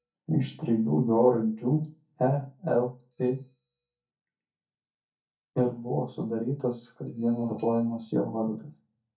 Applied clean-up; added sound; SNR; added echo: neural mask model DeepFilterNet 3.